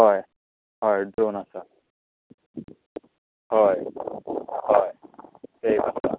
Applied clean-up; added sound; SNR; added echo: none; none; none; none.